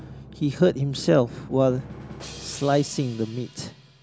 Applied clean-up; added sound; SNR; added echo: none; Drum; 16 dB; none.